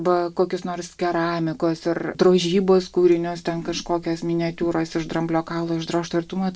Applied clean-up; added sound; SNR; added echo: none; none; none; none.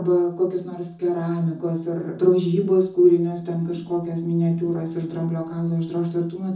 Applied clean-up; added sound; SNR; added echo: none; none; none; reverberation time 0.5 s.